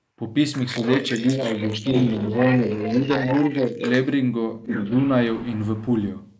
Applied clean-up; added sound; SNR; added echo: neural mask model Resemble Enhance denoiser.